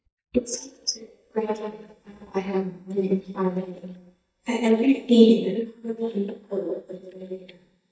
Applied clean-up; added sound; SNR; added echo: neural mask model DeepFilterNet 3.